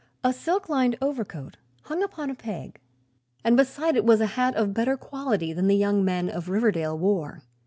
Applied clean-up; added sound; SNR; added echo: none; none; none; none.